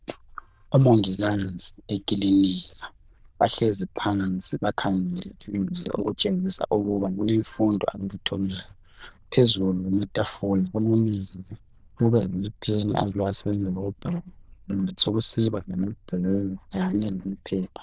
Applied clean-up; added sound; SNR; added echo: neural diffusion model UNIVERSE++.